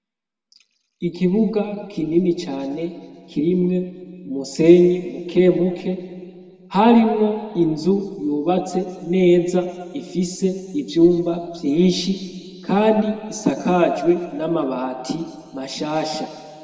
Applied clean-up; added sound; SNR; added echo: none; none; none; reverberation time 1.8 s.